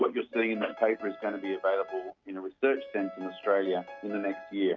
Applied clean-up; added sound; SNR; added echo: none; Piano; 13 dB; none.